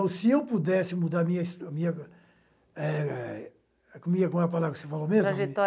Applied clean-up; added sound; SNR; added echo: none; none; none; none.